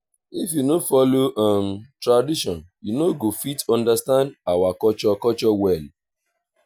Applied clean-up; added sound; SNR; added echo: none; none; none; none.